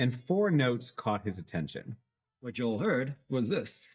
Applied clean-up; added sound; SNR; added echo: neural mask model DeepFilterNet 3.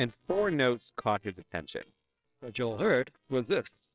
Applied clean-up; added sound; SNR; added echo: neural separator model SepFormer WHAMR!.